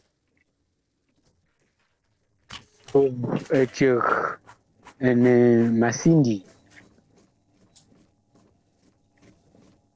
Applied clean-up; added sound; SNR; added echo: neural separator model SepFormer DNS4.